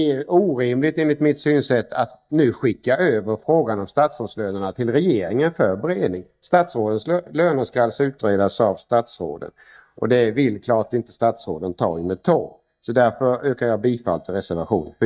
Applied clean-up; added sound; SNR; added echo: neural mask model DeepFilterNet 3.